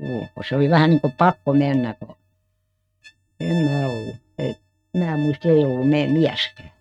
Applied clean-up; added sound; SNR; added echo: neural mask model RNNoise.